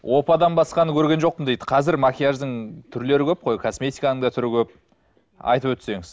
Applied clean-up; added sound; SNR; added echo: none; none; none; none.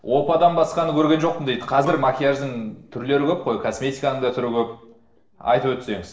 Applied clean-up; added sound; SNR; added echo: neural separator model SepFormer DNS4.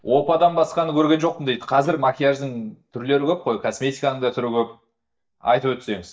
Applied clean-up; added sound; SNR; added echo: neural mask model DeepFilterNet 3.